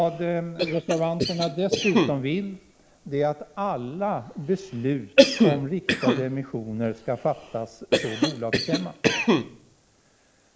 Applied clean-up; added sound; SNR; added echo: neural mask model Resemble Enhance denoiser.